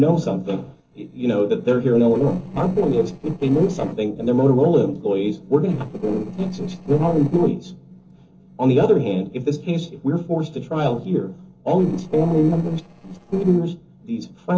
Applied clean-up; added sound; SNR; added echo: neural separator model SepFormer DNS4.